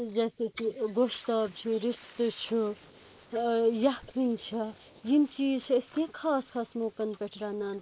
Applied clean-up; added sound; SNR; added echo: neural mask model Resemble Enhance denoiser.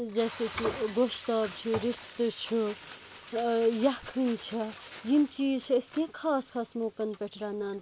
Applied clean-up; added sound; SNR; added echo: none; Frying (food); 15 dB; none.